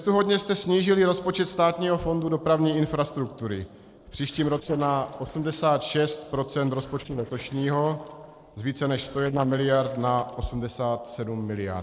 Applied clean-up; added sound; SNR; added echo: neural separator model SepFormer DNS4.